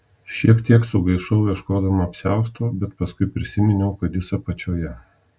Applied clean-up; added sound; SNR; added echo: none; none; none; none.